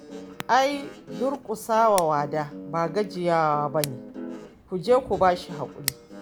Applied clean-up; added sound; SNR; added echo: none; Scissors + Guitar; 13 dB; none.